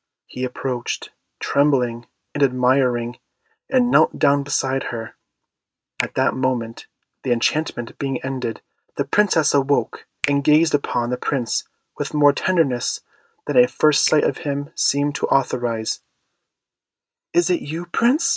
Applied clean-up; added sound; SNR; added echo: neural mask model RNNoise.